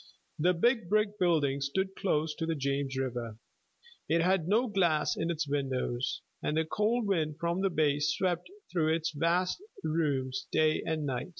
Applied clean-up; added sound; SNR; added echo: none; none; none; none.